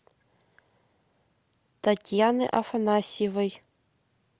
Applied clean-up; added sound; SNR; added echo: none; none; none; none.